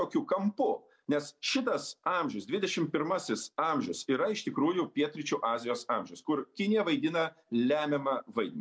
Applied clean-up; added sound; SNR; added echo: none; none; none; none.